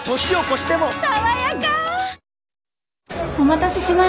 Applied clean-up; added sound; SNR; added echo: none; none; none; none.